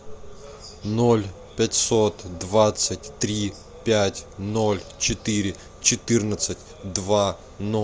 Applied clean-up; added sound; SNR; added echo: none; none; none; none.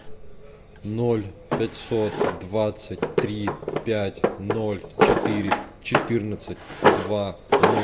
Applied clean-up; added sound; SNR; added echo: none; Drawer open or close; -2 dB; reverberation time 0.6 s.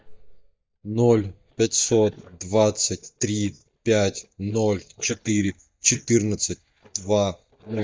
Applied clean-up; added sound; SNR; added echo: neural mask model DeepFilterNet 3.